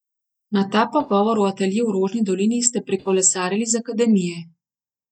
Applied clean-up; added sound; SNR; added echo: neural mask model DeepFilterNet 3.